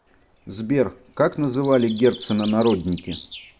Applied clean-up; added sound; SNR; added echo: none; Bird; 17 dB; none.